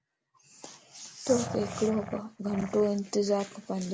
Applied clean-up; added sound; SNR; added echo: none; Growling; 9 dB; none.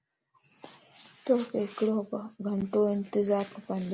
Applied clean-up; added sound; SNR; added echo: none; none; none; none.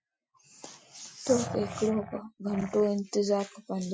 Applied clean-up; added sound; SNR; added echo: classical method Wiener filter.